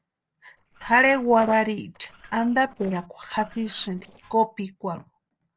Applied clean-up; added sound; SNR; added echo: neural separator model SepFormer DNS4.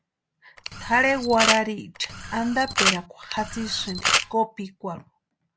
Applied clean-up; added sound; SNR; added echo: none; Camera; 0 dB; none.